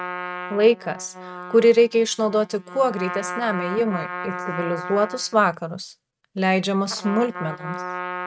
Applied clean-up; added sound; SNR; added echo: neural mask model RNNoise.